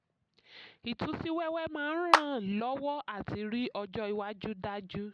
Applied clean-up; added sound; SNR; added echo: none; Clapping; -4 dB; none.